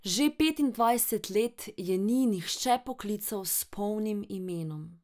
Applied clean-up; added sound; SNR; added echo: none; none; none; none.